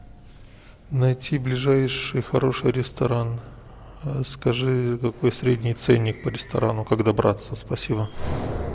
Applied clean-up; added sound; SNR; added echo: none; none; none; none.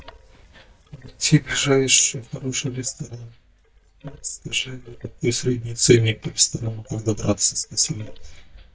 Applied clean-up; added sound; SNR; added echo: neural mask model DeepFilterNet 3.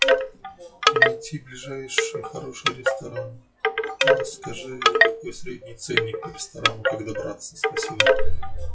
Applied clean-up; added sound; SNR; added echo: classical method WPE with log-MMSE.